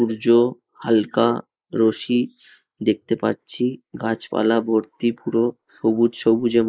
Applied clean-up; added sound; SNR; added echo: neural mask model Resemble Enhance denoiser.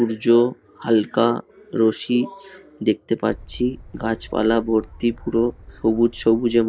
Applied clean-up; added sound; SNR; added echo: none; Gull, seagull / Wind; 20 dB; none.